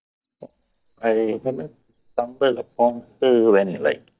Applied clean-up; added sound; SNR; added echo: neural mask model DeepFilterNet 3.